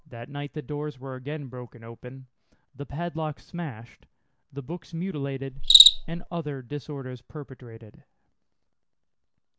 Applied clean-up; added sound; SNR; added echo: none; Cricket; -5 dB; none.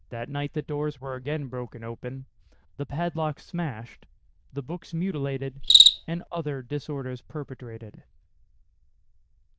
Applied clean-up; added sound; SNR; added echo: neural diffusion model UNIVERSE++.